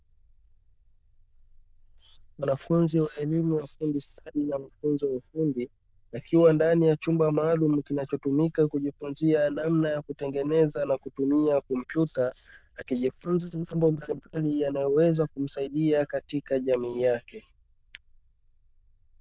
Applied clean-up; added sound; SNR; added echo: neural diffusion model UNIVERSE++.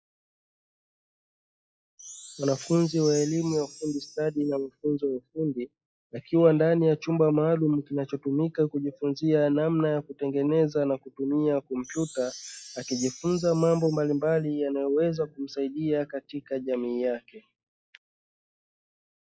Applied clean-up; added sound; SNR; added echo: classical method log-MMSE.